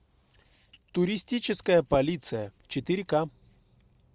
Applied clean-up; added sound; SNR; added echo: none; none; none; none.